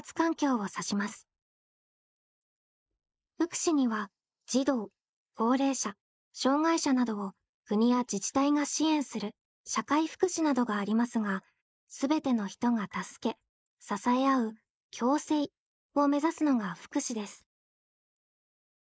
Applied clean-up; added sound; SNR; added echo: neural mask model Resemble Enhance denoiser.